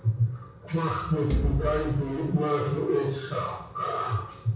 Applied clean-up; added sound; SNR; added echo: none; Thump, thud; 2 dB; reverberation time 0.6 s.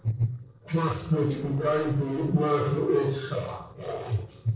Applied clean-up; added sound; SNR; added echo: neural separator model SepFormer DNS4.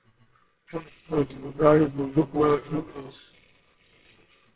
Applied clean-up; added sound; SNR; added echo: neural separator model SepFormer WHAMR!.